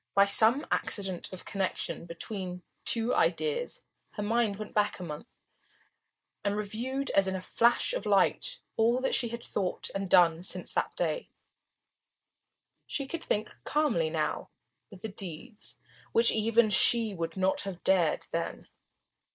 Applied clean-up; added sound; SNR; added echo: neural mask model Resemble Enhance denoiser.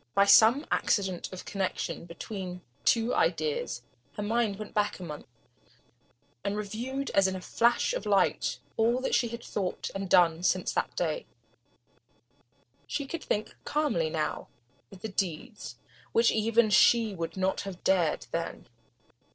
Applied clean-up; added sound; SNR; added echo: neural separator model SepFormer DNS4.